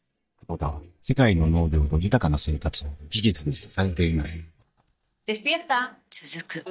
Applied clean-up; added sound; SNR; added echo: neural mask model DeepFilterNet 3.